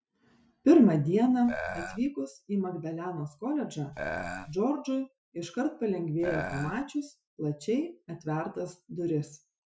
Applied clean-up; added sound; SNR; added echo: classical method Wiener filter.